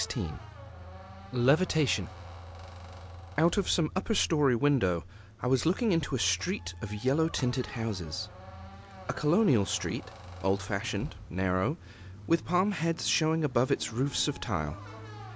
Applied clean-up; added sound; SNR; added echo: none; Squeak + Idling / Engine starting / Accelerating, revving, vroom / Car; 15 dB; none.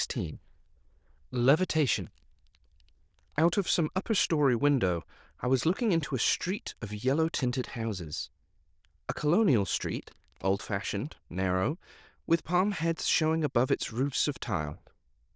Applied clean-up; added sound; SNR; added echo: neural diffusion model UNIVERSE++.